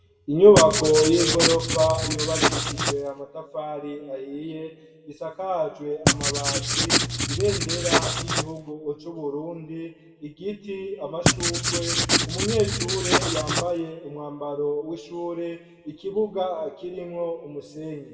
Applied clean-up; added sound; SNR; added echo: none; Writing; -2 dB; reverberation time 1.6 s.